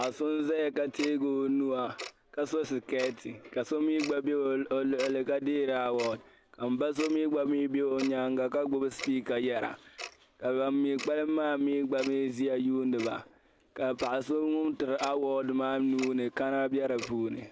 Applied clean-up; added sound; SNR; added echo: none; Tick-tock; 18 dB; none.